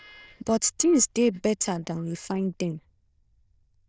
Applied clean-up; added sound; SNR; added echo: neural diffusion model UNIVERSE++.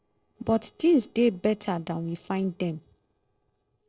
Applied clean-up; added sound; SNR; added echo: neural separator model SepFormer DNS4.